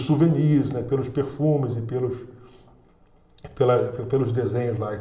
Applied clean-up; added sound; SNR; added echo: none; none; none; reverberation time 1.2 s.